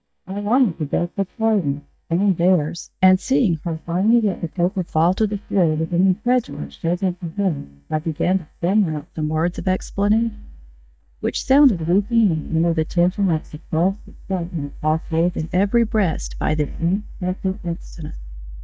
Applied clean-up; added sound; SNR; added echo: neural mask model DeepFilterNet 3.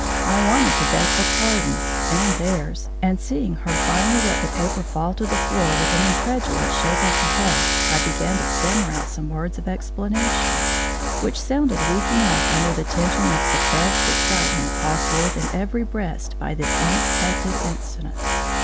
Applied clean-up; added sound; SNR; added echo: none; Tools; -3 dB; none.